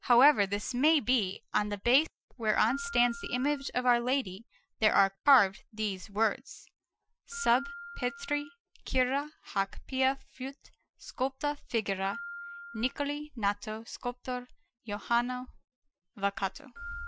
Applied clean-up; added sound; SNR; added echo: classical method Wiener filter.